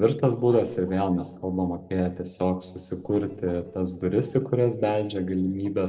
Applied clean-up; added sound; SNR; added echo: neural separator model SepFormer DNS4.